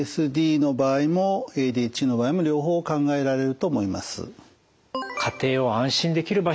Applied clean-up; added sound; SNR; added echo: none; none; none; none.